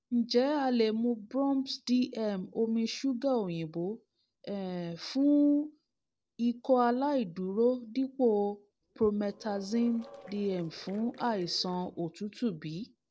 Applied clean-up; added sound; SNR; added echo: neural separator model SepFormer DNS4.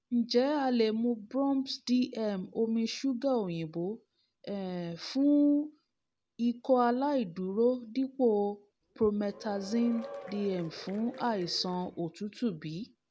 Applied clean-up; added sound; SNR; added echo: none; Applause / Crowd / Cheering; 17 dB; none.